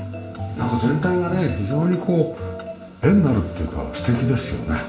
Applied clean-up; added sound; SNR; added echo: none; none; none; reverberation time 0.9 s.